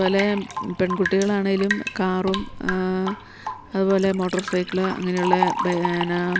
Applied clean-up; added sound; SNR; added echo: none; Liquid + Drip / Rain; 7 dB; none.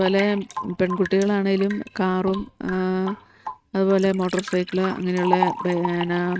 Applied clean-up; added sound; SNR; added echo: neural mask model RNNoise.